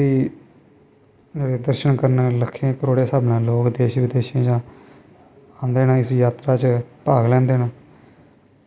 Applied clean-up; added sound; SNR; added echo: none; none; none; none.